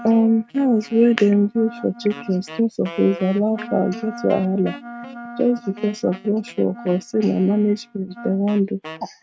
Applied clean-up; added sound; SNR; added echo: neural mask model RNNoise.